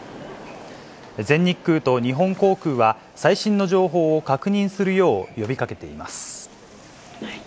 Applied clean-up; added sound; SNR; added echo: none; none; none; none.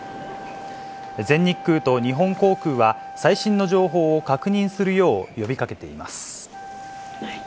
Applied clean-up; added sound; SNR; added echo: none; Wind instrument, woodwind instrument; 16 dB; none.